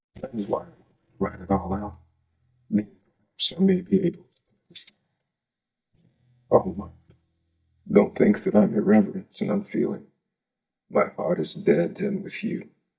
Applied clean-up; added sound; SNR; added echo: neural mask model DeepFilterNet 3.